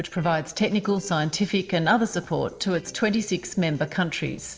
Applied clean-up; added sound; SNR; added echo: neural separator model SepFormer DNS4.